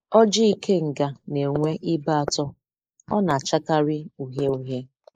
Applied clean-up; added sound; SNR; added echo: neural mask model Resemble Enhance denoiser.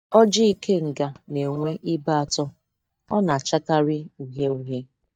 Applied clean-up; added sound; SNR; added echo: neural mask model DeepFilterNet 3.